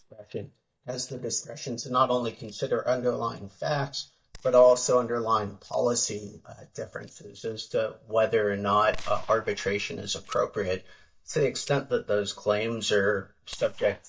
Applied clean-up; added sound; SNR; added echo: neural mask model DeepFilterNet 3.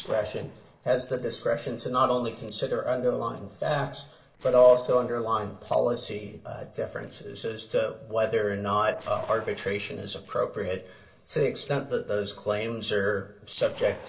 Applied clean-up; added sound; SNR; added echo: neural separator model SepFormer DNS4.